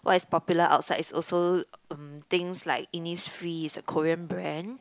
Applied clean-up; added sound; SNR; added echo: none; none; none; none.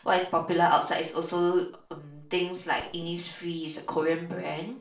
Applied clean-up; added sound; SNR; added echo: neural separator model SepFormer DNS4.